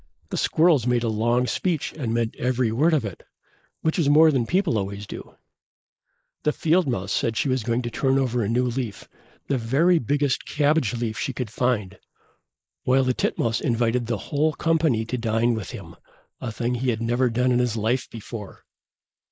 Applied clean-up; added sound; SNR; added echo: neural mask model Resemble Enhance denoiser.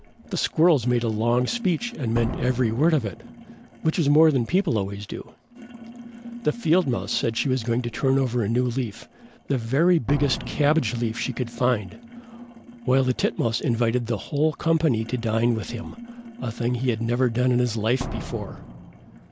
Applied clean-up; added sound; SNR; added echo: none; Sink (filling or washing) + Slam; 14 dB; none.